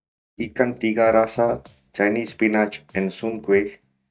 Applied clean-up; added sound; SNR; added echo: neural mask model DeepFilterNet 3.